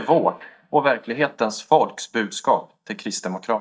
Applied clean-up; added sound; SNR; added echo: neural mask model DeepFilterNet 3.